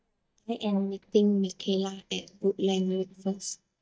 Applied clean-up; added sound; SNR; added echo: neural mask model DeepFilterNet 3.